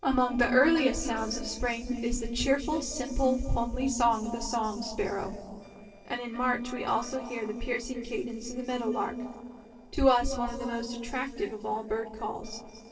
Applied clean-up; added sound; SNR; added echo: neural separator model SepFormer DNS4.